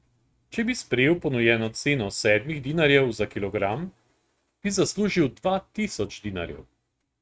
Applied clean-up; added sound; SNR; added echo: neural mask model RNNoise.